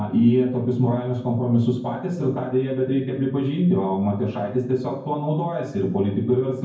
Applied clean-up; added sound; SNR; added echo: none; none; none; reverberation time 0.9 s.